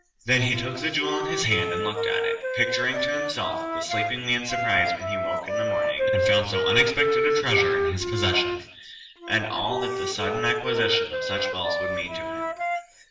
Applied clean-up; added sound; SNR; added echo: none; Wind instrument, woodwind instrument; 0 dB; reverberation time 0.8 s.